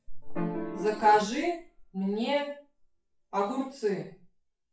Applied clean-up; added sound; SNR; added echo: classical method WPE with log-MMSE.